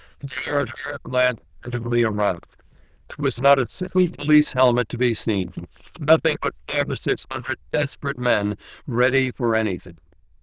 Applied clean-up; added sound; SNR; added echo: neural diffusion model UNIVERSE++.